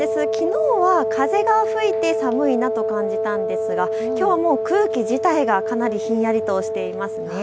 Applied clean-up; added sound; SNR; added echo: none; Wind instrument, woodwind instrument; 1 dB; none.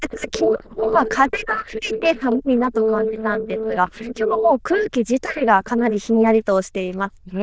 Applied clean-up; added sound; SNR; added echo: neural diffusion model UNIVERSE++.